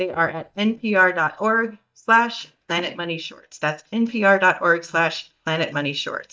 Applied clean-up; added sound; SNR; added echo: neural mask model DeepFilterNet 3.